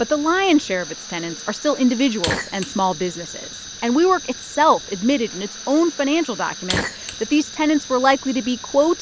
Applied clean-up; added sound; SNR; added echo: none; Fire; 11 dB; none.